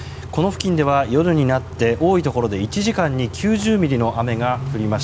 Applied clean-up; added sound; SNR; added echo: none; Idling / Accelerating, revving, vroom / Car; 12 dB; none.